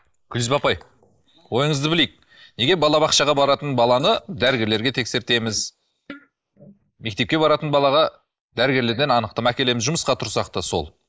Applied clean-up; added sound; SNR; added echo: neural mask model Resemble Enhance denoiser.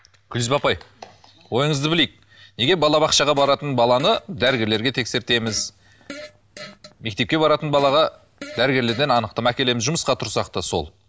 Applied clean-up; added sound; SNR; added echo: none; Fart; 19 dB; none.